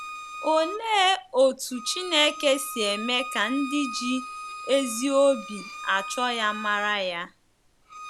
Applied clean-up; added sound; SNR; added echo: none; Bowed string instrument; 12 dB; none.